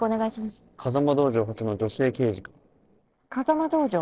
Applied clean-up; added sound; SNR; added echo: neural separator model SepFormer DNS4.